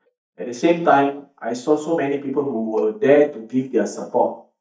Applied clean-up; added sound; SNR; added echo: neural mask model DeepFilterNet 3.